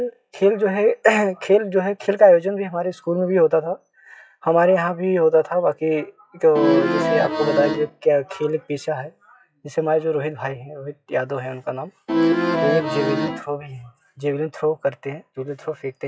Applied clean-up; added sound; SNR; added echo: classical method log-MMSE.